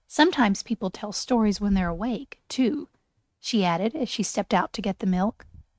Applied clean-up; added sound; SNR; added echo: neural mask model RNNoise.